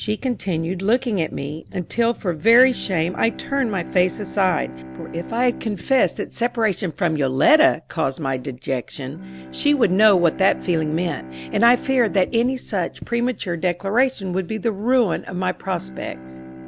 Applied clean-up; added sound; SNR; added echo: none; Bowed string instrument; 17 dB; none.